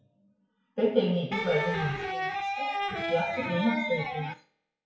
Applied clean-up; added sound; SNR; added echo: classical method WPE with log-MMSE.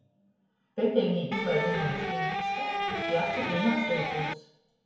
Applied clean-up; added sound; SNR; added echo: none; Electric guitar; 0 dB; reverberation time 0.9 s.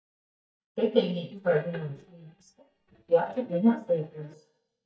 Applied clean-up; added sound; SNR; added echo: neural mask model DeepFilterNet 3.